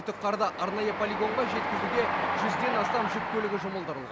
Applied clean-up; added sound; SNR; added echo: none; Train; 0 dB; none.